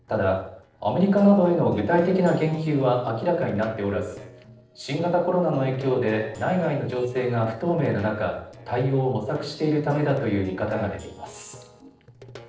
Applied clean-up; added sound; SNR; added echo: neural separator model SepFormer DNS4.